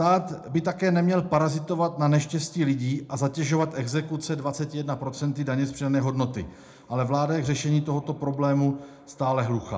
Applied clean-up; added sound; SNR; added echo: none; none; none; reverberation time 0.3 s.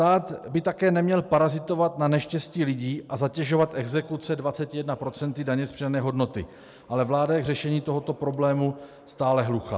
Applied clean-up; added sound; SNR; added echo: none; none; none; none.